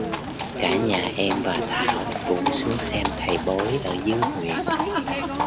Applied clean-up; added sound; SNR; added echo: none; Livestock, farm animals, working animals; -1 dB; none.